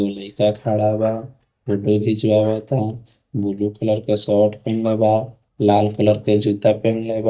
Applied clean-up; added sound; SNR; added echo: neural mask model DeepFilterNet 3.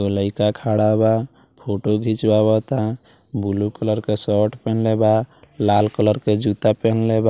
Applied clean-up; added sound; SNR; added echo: none; none; none; none.